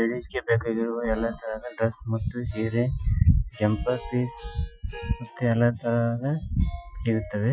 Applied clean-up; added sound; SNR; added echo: classical method Wiener filter.